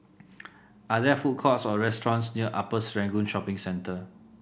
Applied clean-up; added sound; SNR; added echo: none; none; none; none.